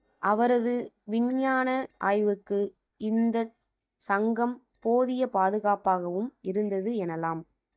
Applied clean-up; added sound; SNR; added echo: neural mask model DeepFilterNet 3.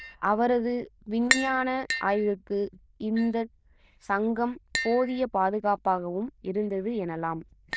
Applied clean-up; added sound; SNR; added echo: neural diffusion model UNIVERSE++.